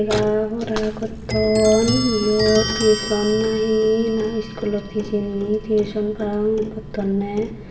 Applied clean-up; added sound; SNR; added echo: none; Clock; 9 dB; reverberation time 0.9 s.